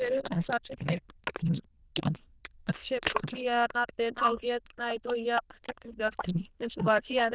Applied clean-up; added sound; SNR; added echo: neural diffusion model UNIVERSE++.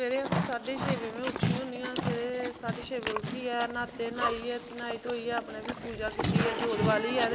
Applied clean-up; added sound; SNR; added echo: none; Livestock, farm animals, working animals; 1 dB; none.